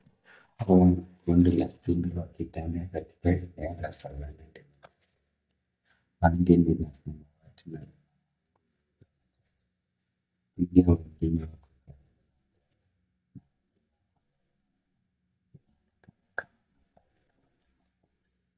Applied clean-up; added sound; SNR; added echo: neural mask model DeepFilterNet 3.